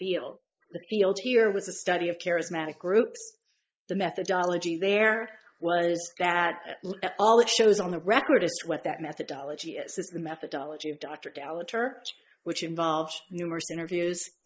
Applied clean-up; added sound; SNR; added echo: neural mask model Resemble Enhance denoiser.